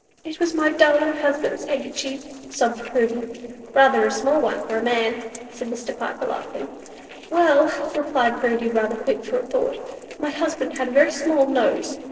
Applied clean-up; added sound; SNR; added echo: neural separator model SepFormer DNS4.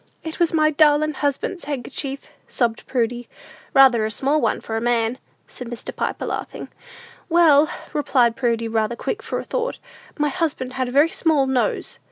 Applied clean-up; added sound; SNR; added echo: none; none; none; none.